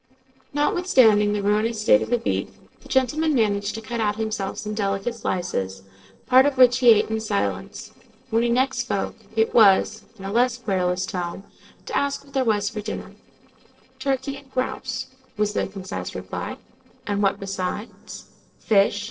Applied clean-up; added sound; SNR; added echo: neural separator model SepFormer DNS4.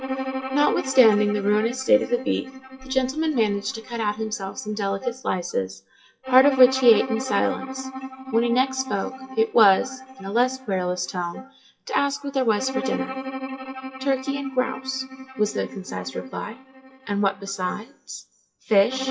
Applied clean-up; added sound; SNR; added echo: classical method WPE with log-MMSE.